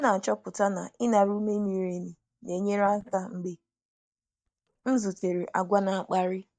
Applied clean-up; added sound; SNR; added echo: neural mask model DeepFilterNet 3.